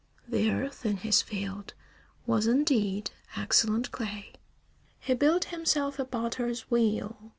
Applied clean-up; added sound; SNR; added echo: none; none; none; none.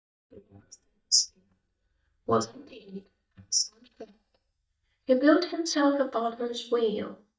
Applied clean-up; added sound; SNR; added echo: neural mask model DeepFilterNet 3.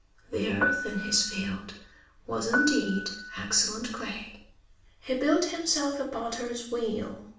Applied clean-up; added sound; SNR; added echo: none; Piano; 3 dB; reverberation time 0.5 s.